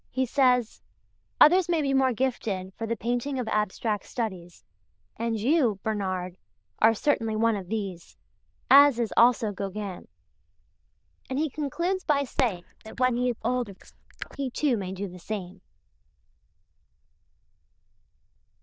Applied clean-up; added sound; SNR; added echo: neural diffusion model UNIVERSE++.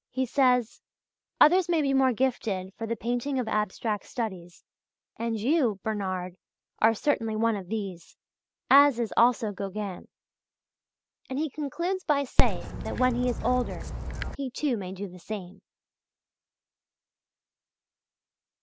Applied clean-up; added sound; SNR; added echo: none; Dog; -4 dB; none.